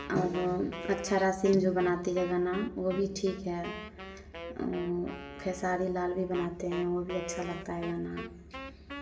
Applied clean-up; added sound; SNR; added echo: none; Wind instrument, woodwind instrument; 13 dB; reverberation time 0.9 s.